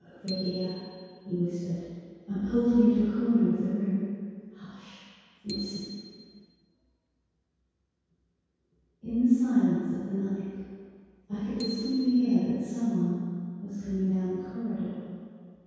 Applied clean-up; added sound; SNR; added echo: none; Bicycle bell; 18 dB; reverberation time 2.0 s.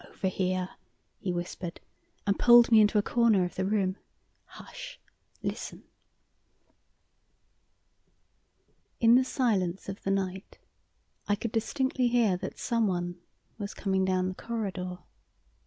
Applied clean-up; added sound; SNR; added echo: none; none; none; none.